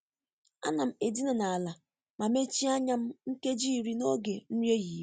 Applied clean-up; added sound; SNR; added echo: none; none; none; none.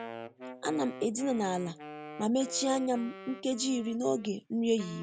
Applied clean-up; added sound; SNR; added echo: none; Wind instrument, woodwind instrument; 14 dB; none.